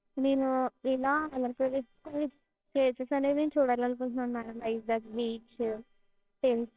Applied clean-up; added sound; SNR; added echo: neural separator model SepFormer WHAMR!.